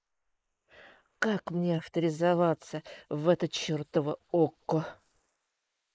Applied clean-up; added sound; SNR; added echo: neural mask model Resemble Enhance denoiser.